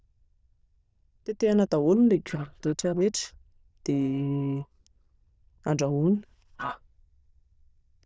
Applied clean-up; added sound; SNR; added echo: neural diffusion model UNIVERSE++.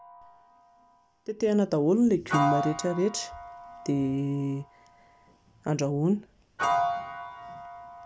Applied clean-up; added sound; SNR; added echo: none; Piano; 5 dB; none.